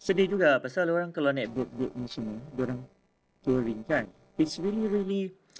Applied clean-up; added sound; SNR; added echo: neural separator model SepFormer DNS4.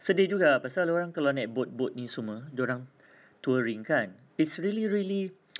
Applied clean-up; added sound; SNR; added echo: none; none; none; none.